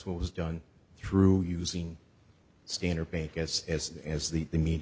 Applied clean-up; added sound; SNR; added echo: none; none; none; none.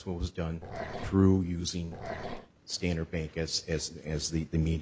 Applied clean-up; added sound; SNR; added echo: none; Growling; 11 dB; none.